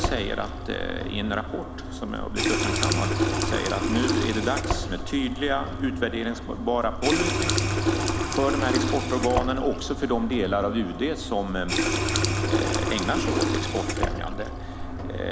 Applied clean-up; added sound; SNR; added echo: none; Water tap, faucet; -2 dB; none.